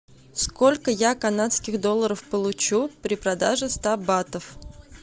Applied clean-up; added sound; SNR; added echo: none; none; none; none.